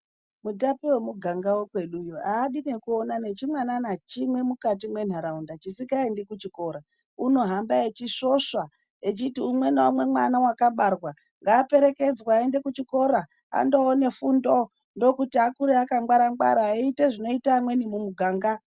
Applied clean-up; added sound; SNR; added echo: none; none; none; none.